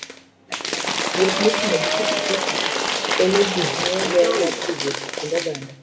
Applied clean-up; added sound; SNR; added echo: none; Applause / Crowd / Cheering; -1 dB; reverberation time 0.6 s.